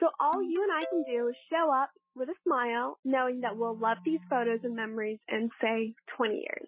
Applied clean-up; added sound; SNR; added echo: classical method Wiener filter.